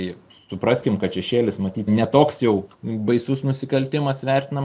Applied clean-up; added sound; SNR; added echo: none; none; none; none.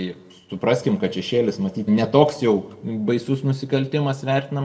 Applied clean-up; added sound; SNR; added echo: none; none; none; reverberation time 1.0 s.